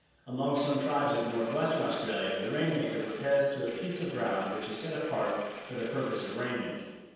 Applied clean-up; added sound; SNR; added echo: none; Engine; 15 dB; reverberation time 1.2 s.